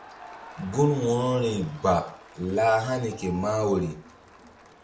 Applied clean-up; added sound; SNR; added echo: none; Crowd; 20 dB; none.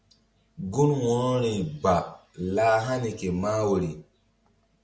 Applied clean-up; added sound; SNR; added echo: none; none; none; none.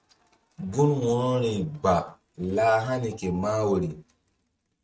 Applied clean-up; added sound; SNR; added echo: neural mask model RNNoise.